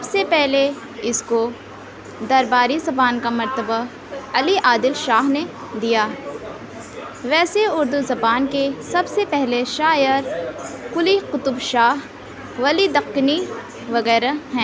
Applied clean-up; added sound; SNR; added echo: none; none; none; none.